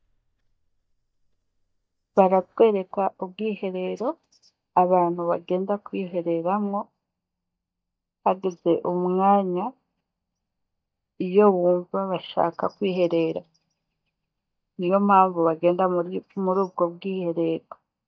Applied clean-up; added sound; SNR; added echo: neural mask model DeepFilterNet 3.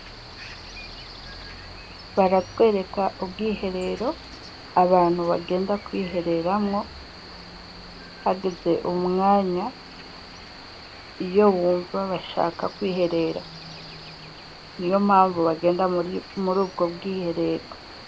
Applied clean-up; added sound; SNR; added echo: none; Cricket; 16 dB; none.